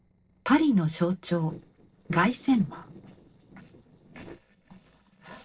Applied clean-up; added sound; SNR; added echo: neural separator model SepFormer DNS4.